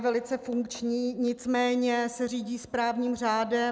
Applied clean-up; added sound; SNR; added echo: none; none; none; none.